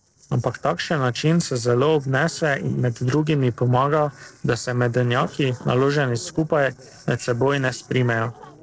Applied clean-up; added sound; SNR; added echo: neural separator model SepFormer DNS4.